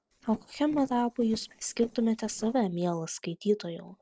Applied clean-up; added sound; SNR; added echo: neural separator model SepFormer DNS4.